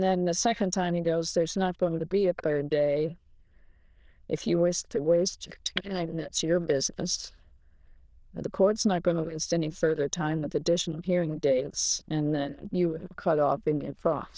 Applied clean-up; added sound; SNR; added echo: neural diffusion model UNIVERSE++.